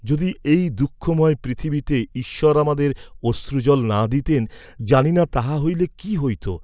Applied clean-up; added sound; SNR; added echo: neural mask model Resemble Enhance denoiser.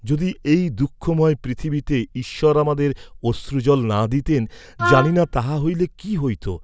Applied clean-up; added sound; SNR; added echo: none; Wind instrument, woodwind instrument; 4 dB; none.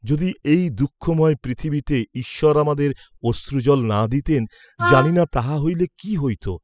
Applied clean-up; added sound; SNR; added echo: classical method spectral subtraction.